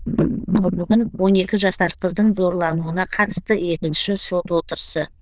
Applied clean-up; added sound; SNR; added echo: neural diffusion model UNIVERSE++.